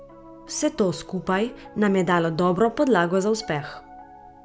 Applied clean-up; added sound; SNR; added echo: none; Piano; 20 dB; none.